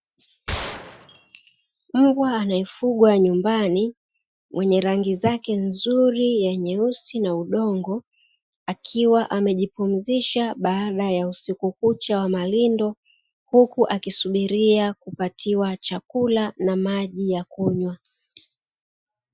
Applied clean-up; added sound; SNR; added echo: classical method Wiener filter.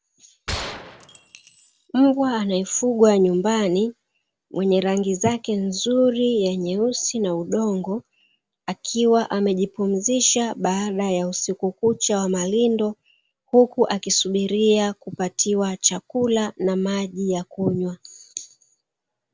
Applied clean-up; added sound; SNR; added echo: none; Gunshot, gunfire; 13 dB; none.